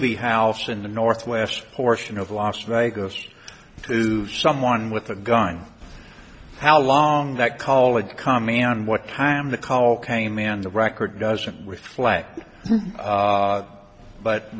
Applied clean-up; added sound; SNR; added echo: none; none; none; none.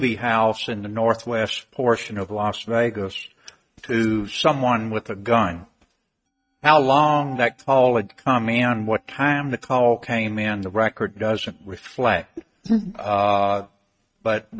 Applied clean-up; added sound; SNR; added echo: neural mask model RNNoise.